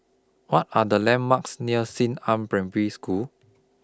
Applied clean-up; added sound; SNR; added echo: none; none; none; none.